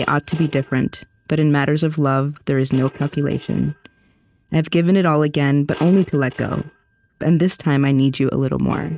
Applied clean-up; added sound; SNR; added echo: neural mask model RNNoise.